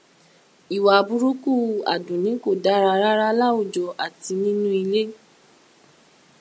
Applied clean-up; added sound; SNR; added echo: none; none; none; none.